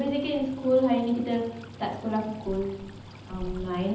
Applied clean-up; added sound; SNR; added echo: none; Stream; 16 dB; reverberation time 0.8 s.